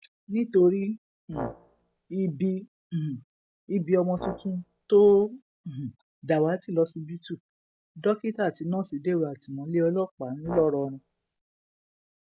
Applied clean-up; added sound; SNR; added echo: none; Brass instrument; 12 dB; none.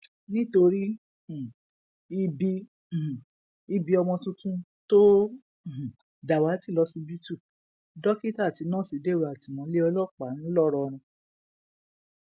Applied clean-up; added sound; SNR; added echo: none; none; none; none.